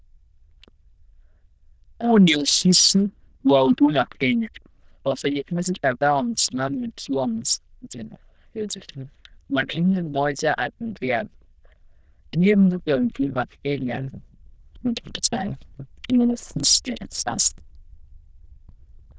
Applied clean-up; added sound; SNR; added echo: neural diffusion model UNIVERSE++.